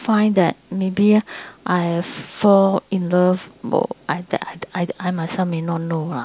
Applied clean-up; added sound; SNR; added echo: none; none; none; none.